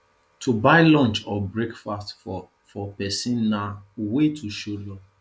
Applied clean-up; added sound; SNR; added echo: none; none; none; none.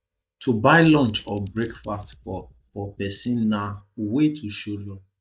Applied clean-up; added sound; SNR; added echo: neural mask model DeepFilterNet 3.